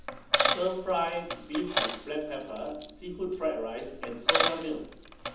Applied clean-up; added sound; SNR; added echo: none; Coin (dropping); -3 dB; reverberation time 0.8 s.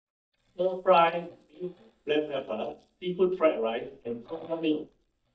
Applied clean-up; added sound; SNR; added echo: neural mask model DeepFilterNet 3.